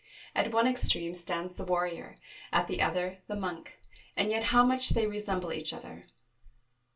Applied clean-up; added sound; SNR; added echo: none; none; none; reverberation time 0.2 s.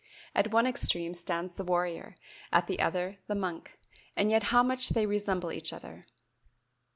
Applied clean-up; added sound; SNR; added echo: none; none; none; none.